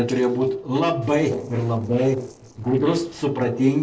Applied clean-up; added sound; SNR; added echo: neural separator model SepFormer DNS4.